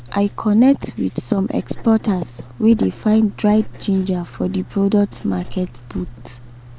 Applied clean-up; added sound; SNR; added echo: none; Writing; 16 dB; none.